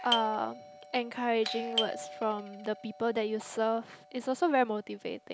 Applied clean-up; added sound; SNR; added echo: none; Doorbell; 9 dB; none.